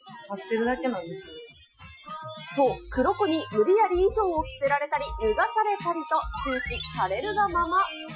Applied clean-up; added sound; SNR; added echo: classical method Wiener filter.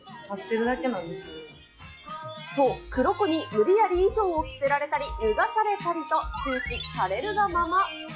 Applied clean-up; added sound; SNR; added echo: classical method log-MMSE.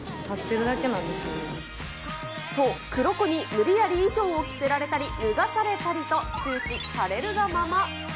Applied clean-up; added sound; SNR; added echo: none; none; none; none.